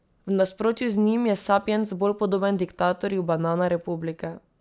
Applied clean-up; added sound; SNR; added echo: none; none; none; none.